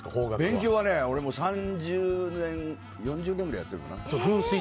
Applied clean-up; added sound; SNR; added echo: none; none; none; none.